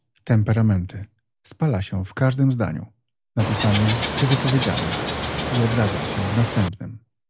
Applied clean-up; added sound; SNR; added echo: none; Water / Bird; 2 dB; none.